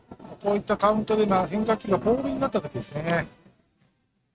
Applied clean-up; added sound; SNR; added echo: neural mask model RNNoise.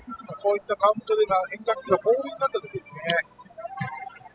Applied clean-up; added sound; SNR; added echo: classical method spectral subtraction.